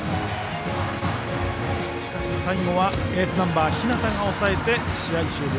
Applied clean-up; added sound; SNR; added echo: none; Wind instrument, woodwind instrument; 18 dB; none.